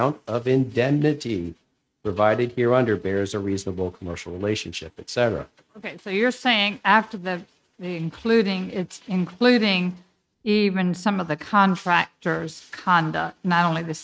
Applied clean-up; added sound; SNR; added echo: neural mask model RNNoise.